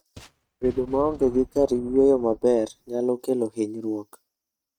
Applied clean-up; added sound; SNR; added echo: neural mask model RNNoise.